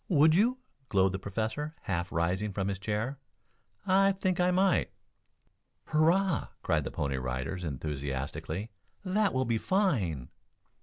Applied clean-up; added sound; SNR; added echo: none; none; none; none.